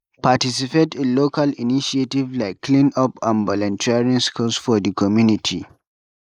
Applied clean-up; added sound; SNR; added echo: neural mask model Resemble Enhance denoiser.